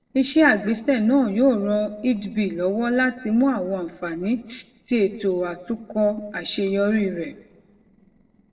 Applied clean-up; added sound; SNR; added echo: neural separator model SepFormer DNS4.